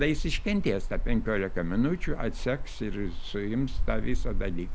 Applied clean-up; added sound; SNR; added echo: none; Cricket; -1 dB; none.